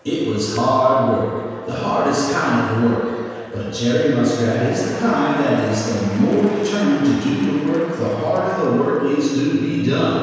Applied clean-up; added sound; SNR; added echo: none; Applause / Crowd / Cheering; 20 dB; reverberation time 1.9 s.